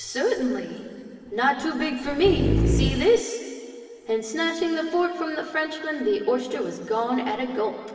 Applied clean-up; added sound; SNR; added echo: none; Dog; -3 dB; reverberation time 2.3 s.